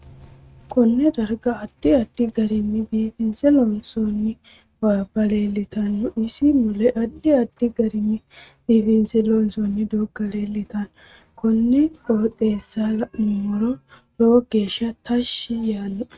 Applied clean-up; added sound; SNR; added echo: neural mask model RNNoise.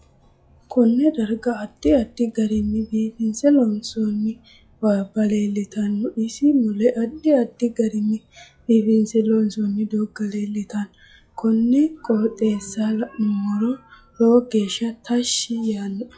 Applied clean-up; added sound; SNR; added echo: classical method log-MMSE.